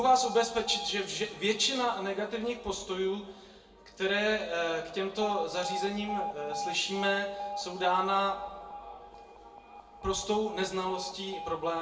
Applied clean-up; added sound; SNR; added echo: none; Alarm; 10 dB; reverberation time 0.6 s.